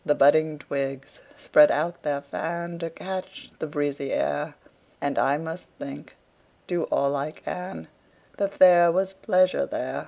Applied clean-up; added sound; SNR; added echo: none; none; none; none.